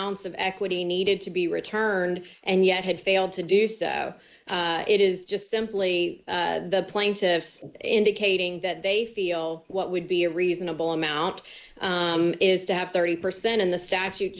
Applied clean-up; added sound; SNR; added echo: neural mask model Resemble Enhance denoiser.